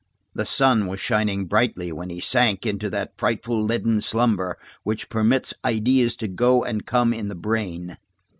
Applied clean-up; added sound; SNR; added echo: none; none; none; none.